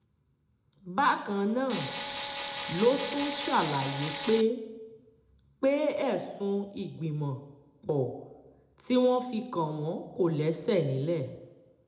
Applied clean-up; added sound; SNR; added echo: none; Tools; 6 dB; reverberation time 0.6 s.